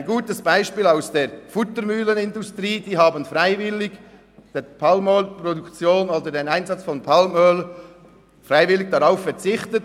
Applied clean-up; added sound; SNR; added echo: none; none; none; none.